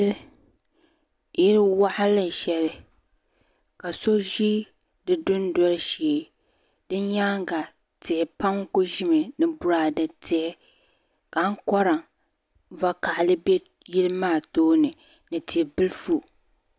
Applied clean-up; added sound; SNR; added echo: none; none; none; none.